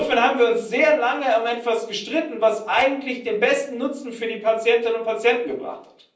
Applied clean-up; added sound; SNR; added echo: neural separator model SepFormer DNS4.